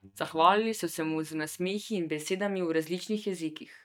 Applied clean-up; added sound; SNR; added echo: neural mask model DeepFilterNet 3.